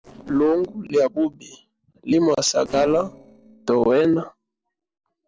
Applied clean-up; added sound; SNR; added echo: neural separator model SepFormer DNS4.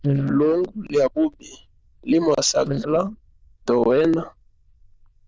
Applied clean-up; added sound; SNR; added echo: neural diffusion model UNIVERSE++.